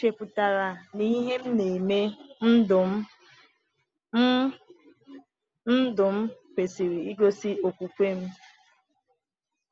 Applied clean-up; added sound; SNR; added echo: none; none; none; none.